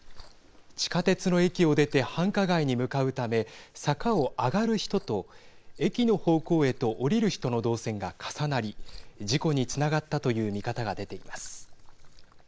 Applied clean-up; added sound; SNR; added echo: none; Liquid; 15 dB; none.